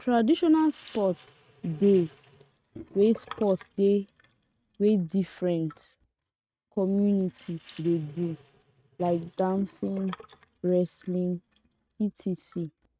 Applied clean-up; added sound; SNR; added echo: neural mask model RNNoise.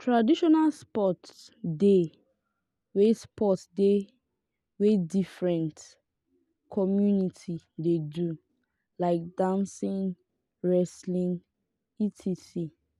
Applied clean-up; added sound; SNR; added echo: none; none; none; none.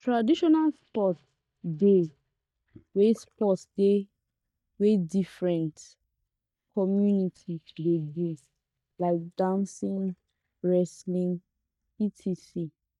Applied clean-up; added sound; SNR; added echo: neural mask model DeepFilterNet 3.